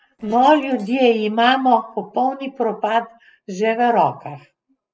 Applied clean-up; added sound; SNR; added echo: neural separator model SepFormer DNS4.